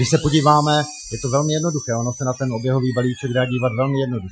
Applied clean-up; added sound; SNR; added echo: classical method Wiener filter.